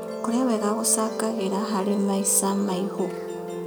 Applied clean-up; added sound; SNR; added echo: none; Musical instrument; 6 dB; none.